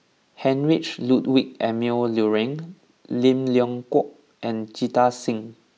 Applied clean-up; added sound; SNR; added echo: none; none; none; none.